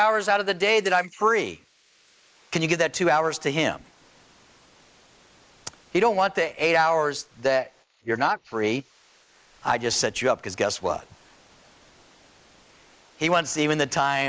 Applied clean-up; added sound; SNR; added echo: neural mask model Resemble Enhance denoiser.